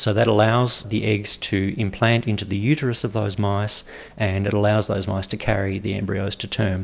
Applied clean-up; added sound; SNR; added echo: none; none; none; none.